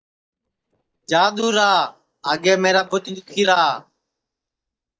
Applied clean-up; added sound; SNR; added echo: neural mask model DeepFilterNet 3.